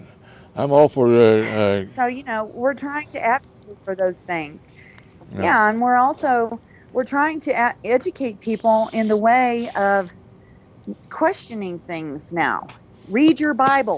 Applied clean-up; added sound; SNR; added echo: none; none; none; none.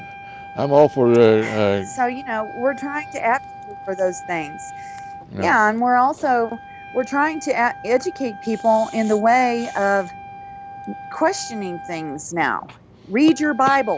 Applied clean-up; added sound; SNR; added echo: none; Wind instrument, woodwind instrument; 16 dB; none.